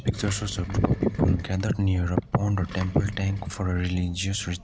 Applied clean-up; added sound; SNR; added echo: none; Engine; 17 dB; none.